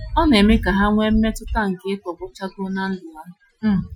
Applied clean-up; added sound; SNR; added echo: classical method Wiener filter.